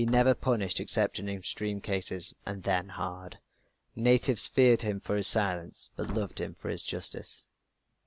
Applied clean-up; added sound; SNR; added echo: none; Slam / Wood; 15 dB; none.